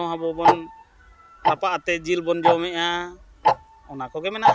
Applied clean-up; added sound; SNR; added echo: none; Tick-tock; -2 dB; none.